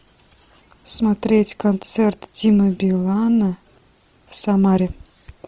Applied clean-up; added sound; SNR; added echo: none; none; none; none.